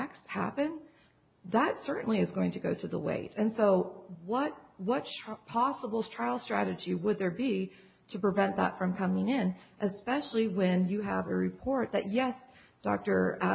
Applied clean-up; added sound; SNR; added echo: none; none; none; none.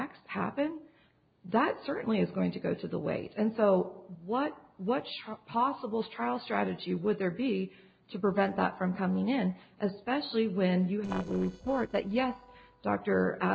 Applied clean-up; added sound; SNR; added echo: neural separator model SepFormer DNS4.